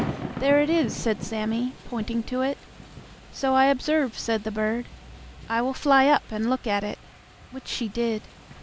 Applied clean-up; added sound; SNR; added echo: none; Thunder / Rain; 14 dB; none.